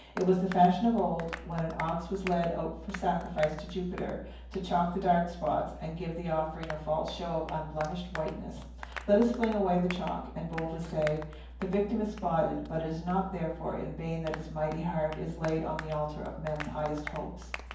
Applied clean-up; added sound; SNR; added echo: none; Applause; 16 dB; reverberation time 0.9 s.